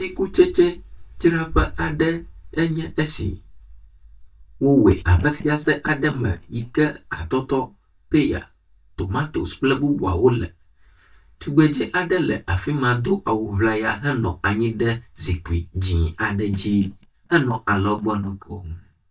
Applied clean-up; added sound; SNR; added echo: neural mask model DeepFilterNet 3.